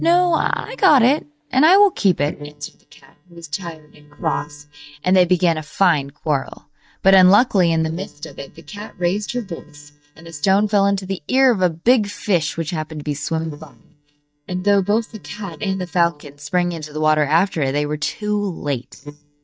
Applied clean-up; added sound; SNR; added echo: neural mask model DeepFilterNet 3.